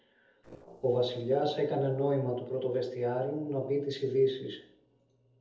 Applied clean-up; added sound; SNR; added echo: neural separator model SepFormer DNS4.